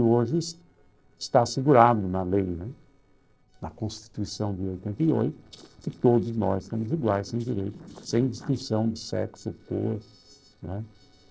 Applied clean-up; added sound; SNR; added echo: neural separator model SepFormer DNS4.